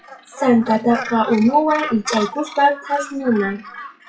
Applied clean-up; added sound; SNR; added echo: classical method WPE with log-MMSE.